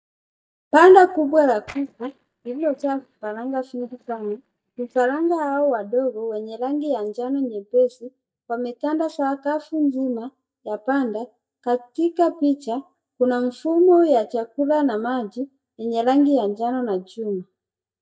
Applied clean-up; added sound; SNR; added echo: neural mask model DeepFilterNet 3.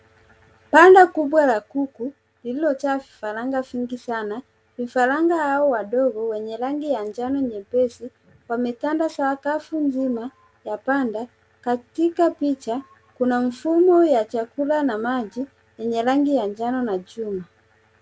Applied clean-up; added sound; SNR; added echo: none; none; none; none.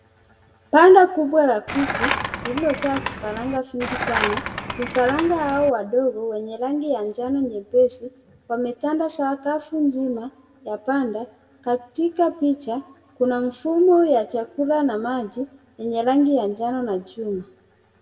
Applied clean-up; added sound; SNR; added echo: none; Skateboard; 6 dB; reverberation time 0.7 s.